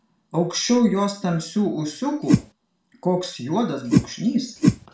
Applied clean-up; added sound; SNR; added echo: none; Whoosh, swoosh, swish; -5 dB; reverberation time 0.4 s.